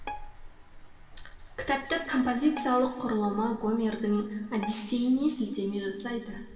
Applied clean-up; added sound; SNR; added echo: none; Bowed string instrument; 17 dB; reverberation time 2.3 s.